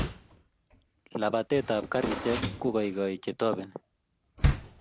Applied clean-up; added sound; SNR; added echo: none; Door; 3 dB; none.